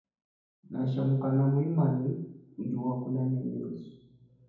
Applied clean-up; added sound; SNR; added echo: none; none; none; reverberation time 1.2 s.